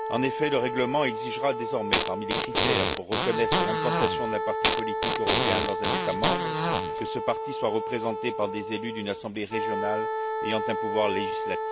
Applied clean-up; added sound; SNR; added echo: none; Wind instrument, woodwind instrument + Fart; -2 dB; none.